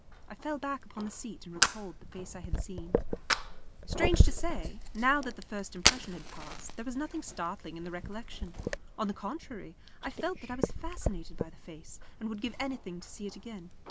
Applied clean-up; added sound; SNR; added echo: none; Fire; -4 dB; none.